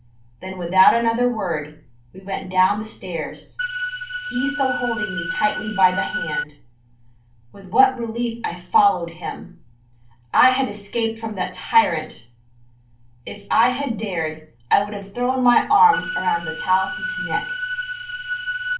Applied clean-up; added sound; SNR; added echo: none; Organ; 5 dB; reverberation time 0.3 s.